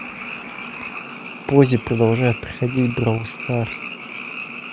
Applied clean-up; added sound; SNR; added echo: none; Frog; 11 dB; none.